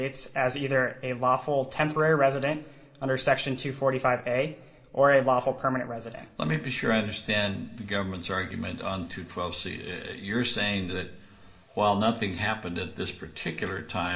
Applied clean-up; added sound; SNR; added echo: none; none; none; reverberation time 1.6 s.